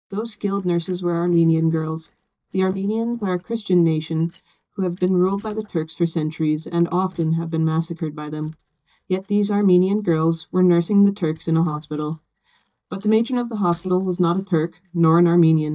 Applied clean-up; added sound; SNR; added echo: neural mask model DeepFilterNet 3.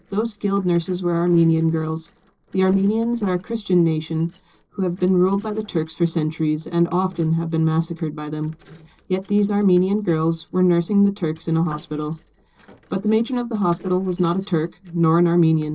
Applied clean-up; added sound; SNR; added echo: neural separator model SepFormer DNS4.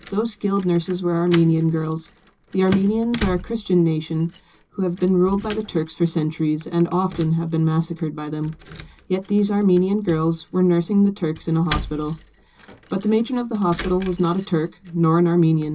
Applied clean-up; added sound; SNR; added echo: none; Keys jangling; 15 dB; reverberation time 0.2 s.